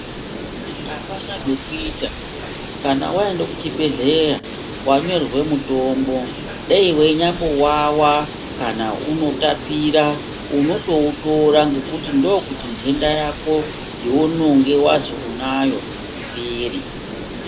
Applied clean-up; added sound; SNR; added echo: none; Bird; 10 dB; none.